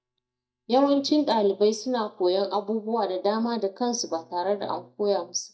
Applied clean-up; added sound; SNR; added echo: neural mask model DeepFilterNet 3.